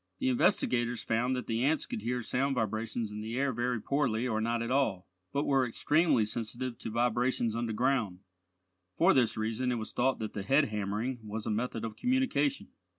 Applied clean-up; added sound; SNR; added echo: none; none; none; none.